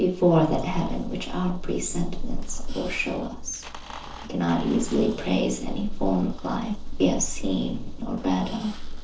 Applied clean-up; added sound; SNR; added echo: neural separator model SepFormer DNS4.